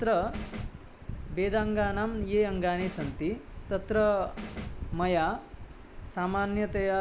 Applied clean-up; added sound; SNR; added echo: none; Snare drum; 15 dB; none.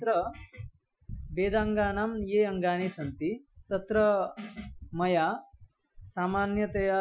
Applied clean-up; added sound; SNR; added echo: classical method Wiener filter.